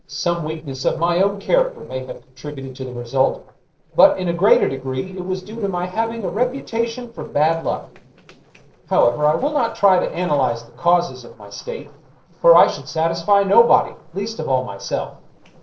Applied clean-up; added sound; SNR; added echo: neural separator model SepFormer DNS4.